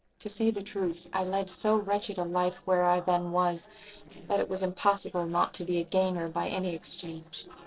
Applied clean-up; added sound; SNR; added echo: neural separator model SepFormer DNS4.